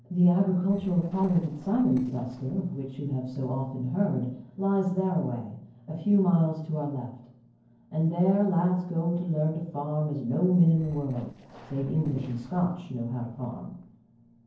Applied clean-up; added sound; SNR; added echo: neural separator model SepFormer DNS4.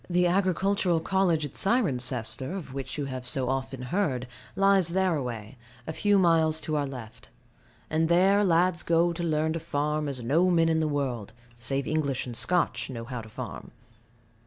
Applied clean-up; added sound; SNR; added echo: none; none; none; none.